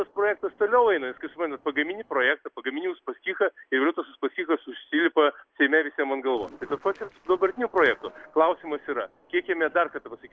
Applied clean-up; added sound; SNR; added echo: neural separator model SepFormer DNS4.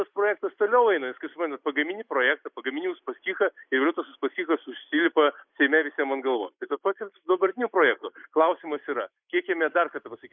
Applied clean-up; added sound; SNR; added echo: neural mask model Resemble Enhance denoiser.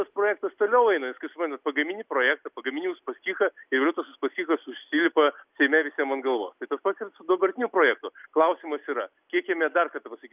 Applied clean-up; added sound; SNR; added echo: none; none; none; none.